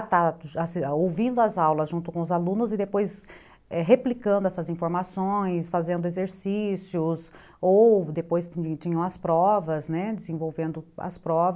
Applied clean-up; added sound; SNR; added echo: none; none; none; none.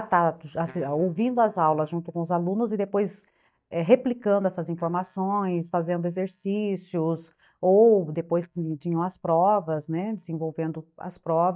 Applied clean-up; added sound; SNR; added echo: neural mask model DeepFilterNet 3.